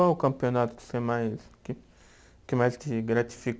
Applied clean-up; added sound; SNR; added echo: none; none; none; none.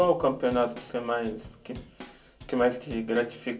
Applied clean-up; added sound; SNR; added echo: none; Drum / Drum kit; 18 dB; reverberation time 0.2 s.